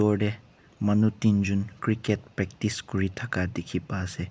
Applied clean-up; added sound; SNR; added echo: none; none; none; none.